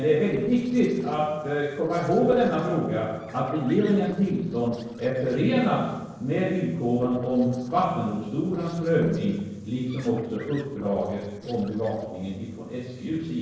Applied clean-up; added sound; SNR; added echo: neural separator model SepFormer DNS4.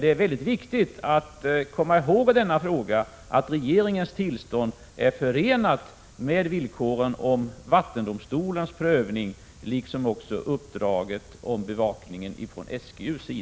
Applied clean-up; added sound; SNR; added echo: none; none; none; none.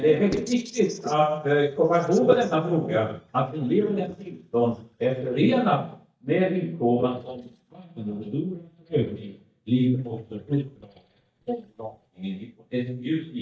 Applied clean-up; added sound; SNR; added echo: neural mask model DeepFilterNet 3.